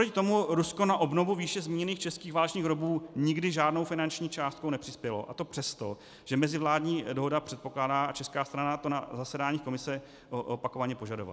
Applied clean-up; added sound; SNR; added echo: none; none; none; none.